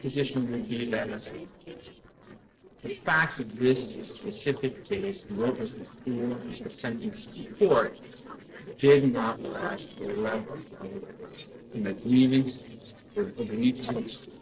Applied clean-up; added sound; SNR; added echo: neural separator model SepFormer DNS4.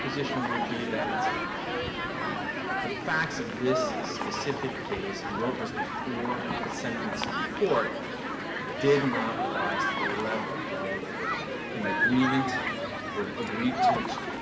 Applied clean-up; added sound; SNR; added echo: none; Human group actions; -2 dB; reverberation time 2.2 s.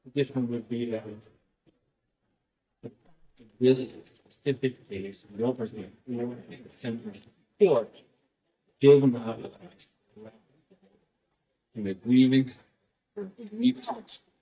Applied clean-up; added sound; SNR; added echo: neural mask model DeepFilterNet 3.